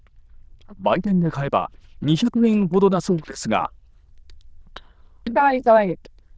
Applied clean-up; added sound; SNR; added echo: neural diffusion model UNIVERSE++.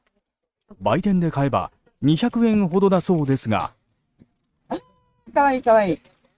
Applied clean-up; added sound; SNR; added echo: neural mask model RNNoise.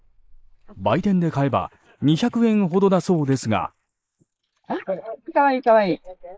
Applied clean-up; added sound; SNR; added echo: neural mask model Resemble Enhance denoiser.